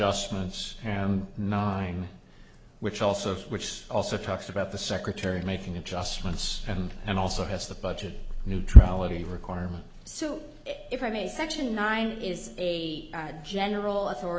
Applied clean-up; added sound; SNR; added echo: none; none; none; none.